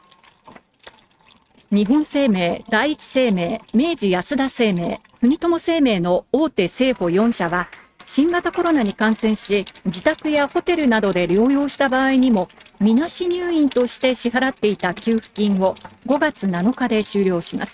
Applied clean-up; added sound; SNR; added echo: neural mask model RNNoise.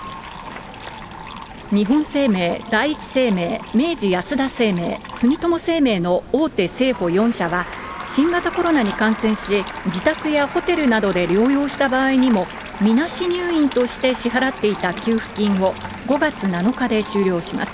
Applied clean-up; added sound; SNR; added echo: none; Trickle, dribble / Water tap, faucet + Applause; 14 dB; none.